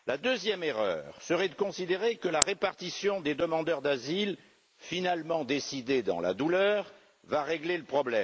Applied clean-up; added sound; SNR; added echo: neural mask model Resemble Enhance denoiser.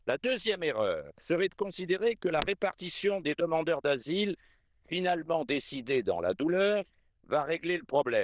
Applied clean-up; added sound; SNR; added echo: neural diffusion model UNIVERSE++.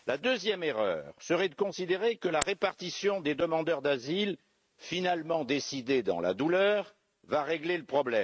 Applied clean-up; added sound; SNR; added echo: neural mask model RNNoise.